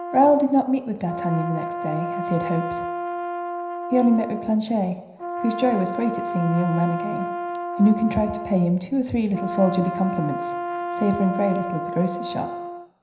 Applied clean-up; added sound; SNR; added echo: none; Brass instrument; 6 dB; reverberation time 0.9 s.